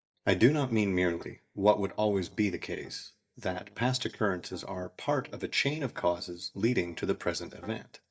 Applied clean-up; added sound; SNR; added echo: neural mask model DeepFilterNet 3.